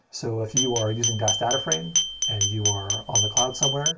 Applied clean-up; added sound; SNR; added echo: none; Glass; -2 dB; reverberation time 0.2 s.